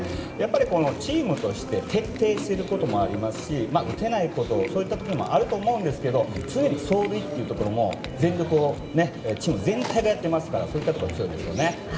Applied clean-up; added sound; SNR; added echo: none; Chewing, mastication; 9 dB; reverberation time 2.7 s.